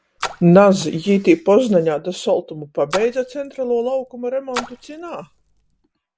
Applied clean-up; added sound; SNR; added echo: none; Splash, splatter; 16 dB; none.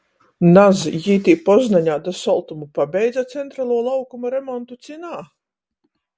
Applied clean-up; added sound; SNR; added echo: none; none; none; none.